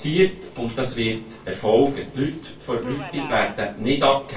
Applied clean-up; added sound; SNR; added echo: none; Subway, metro, underground; 19 dB; reverberation time 0.2 s.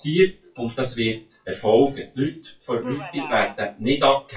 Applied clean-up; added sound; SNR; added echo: classical method WPE with log-MMSE.